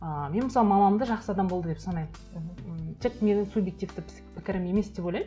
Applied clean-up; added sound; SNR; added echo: none; none; none; none.